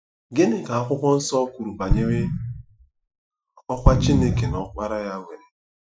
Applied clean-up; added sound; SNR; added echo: classical method Wiener filter.